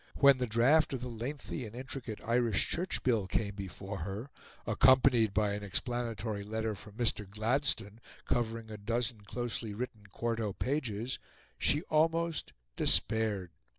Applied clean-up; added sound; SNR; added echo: none; none; none; none.